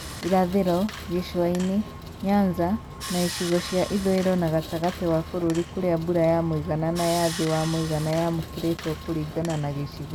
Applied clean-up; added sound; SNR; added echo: none; Sawing; 11 dB; none.